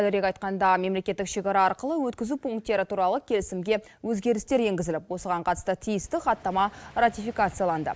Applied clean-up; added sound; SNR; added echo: none; none; none; none.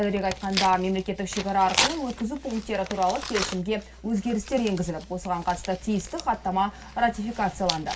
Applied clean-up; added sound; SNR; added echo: none; Tearing; 8 dB; reverberation time 0.2 s.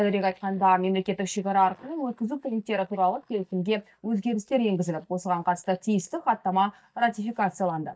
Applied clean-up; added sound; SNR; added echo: neural mask model DeepFilterNet 3.